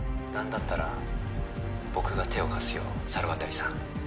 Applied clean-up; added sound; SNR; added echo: none; none; none; none.